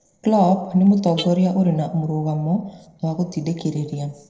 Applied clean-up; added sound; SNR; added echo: neural separator model SepFormer DNS4.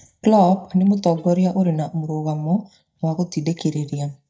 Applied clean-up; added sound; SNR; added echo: neural mask model DeepFilterNet 3.